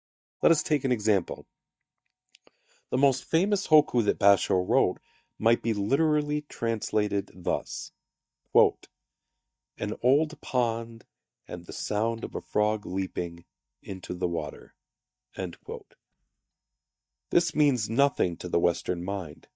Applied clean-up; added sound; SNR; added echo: neural mask model DeepFilterNet 3.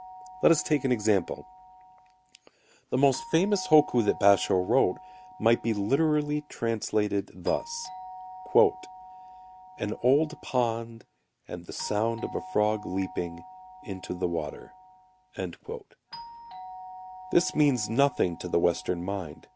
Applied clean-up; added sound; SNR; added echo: none; Doorbell; 18 dB; none.